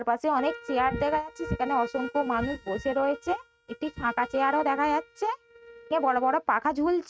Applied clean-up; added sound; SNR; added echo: neural mask model RNNoise.